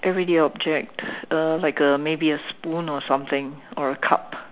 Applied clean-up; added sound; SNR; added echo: none; none; none; none.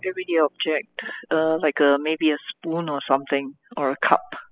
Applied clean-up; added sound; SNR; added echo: classical method spectral subtraction.